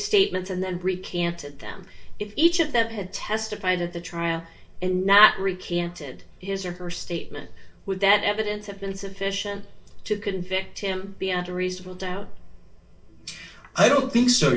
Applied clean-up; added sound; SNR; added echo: none; none; none; reverberation time 0.3 s.